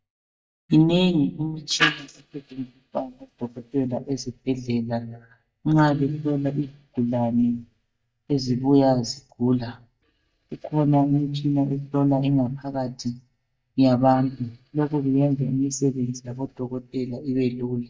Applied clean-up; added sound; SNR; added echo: neural mask model DeepFilterNet 3.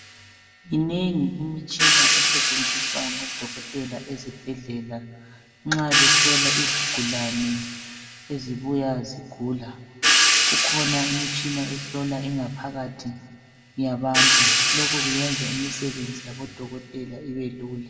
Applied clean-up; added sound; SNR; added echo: none; Crash cymbal / Hi-hat; -5 dB; reverberation time 1.3 s.